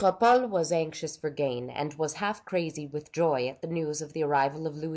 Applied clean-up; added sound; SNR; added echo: none; none; none; none.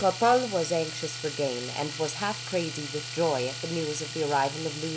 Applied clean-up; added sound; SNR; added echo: none; Domestic sounds, home sounds; 8 dB; none.